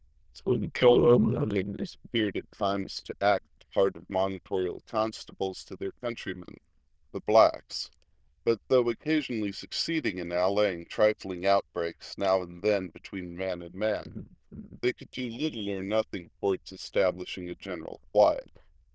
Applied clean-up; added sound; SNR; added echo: neural diffusion model UNIVERSE++.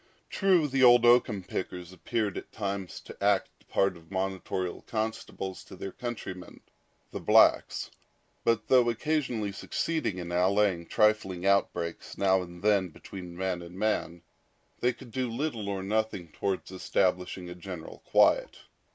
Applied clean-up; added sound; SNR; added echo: none; none; none; none.